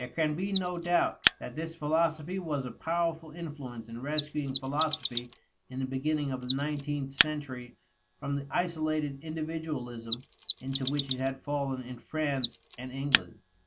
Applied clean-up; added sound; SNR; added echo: none; Mechanisms; 4 dB; none.